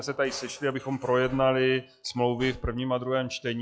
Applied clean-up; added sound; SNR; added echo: classical method log-MMSE.